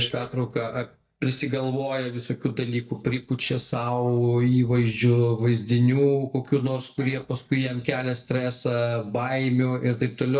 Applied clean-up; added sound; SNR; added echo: neural mask model DeepFilterNet 3.